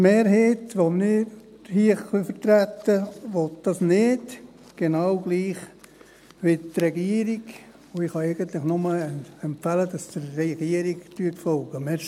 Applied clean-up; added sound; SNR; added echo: none; none; none; none.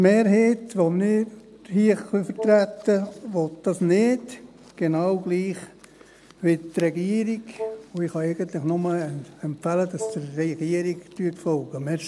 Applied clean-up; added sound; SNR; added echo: none; Wind instrument, woodwind instrument; 10 dB; none.